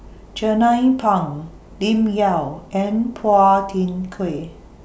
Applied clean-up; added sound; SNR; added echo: none; none; none; none.